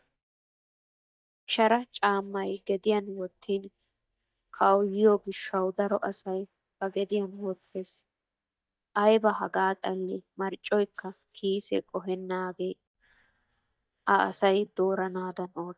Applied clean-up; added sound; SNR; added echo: neural mask model DeepFilterNet 3.